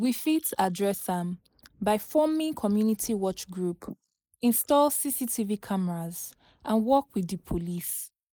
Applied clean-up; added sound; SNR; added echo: neural mask model Resemble Enhance denoiser.